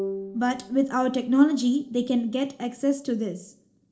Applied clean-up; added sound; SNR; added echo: neural separator model SepFormer DNS4.